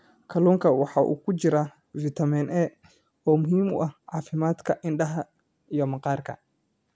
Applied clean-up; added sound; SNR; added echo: none; none; none; none.